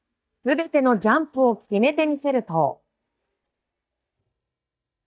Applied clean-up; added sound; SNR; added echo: neural mask model DeepFilterNet 3.